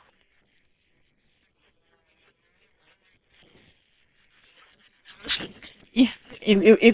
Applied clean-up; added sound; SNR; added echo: neural separator model SepFormer WHAM!.